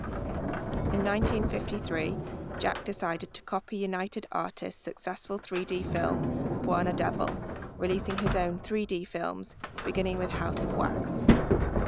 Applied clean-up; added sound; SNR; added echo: none; Sliding door; -1 dB; none.